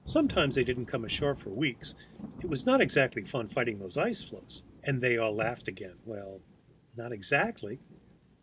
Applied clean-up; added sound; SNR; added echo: none; Thunder / Rain; 15 dB; none.